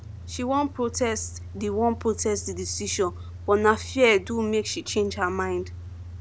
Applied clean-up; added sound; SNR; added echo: none; Idling / Engine starting / Accelerating, revving, vroom / Car; 13 dB; none.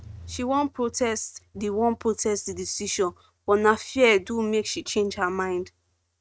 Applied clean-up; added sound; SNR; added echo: neural mask model RNNoise.